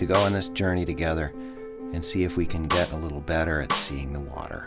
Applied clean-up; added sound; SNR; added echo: none; Snare drum; 4 dB; none.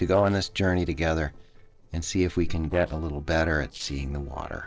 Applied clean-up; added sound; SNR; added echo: neural separator model SepFormer DNS4.